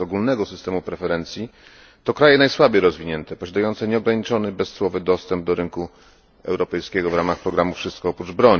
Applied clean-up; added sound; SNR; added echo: none; none; none; none.